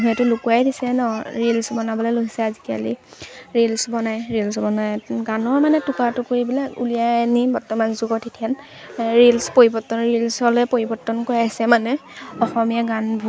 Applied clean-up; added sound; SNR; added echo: none; none; none; none.